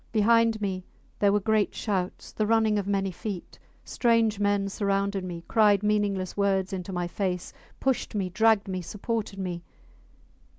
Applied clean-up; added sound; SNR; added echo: none; none; none; none.